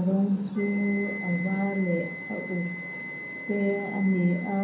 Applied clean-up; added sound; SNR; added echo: none; Wind instrument, woodwind instrument; 11 dB; reverberation time 0.6 s.